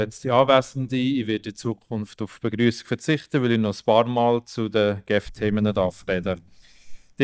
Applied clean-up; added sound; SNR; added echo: neural mask model DeepFilterNet 3.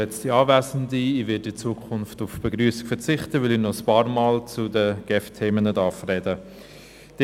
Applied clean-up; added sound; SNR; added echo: none; none; none; none.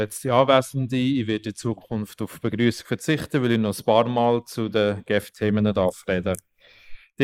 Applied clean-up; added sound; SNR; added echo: neural mask model Resemble Enhance denoiser.